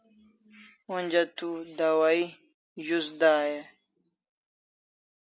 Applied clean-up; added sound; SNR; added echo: none; none; none; none.